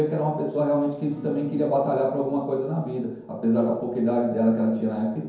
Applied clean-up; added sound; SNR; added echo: none; Acoustic guitar / Strum; 19 dB; reverberation time 0.9 s.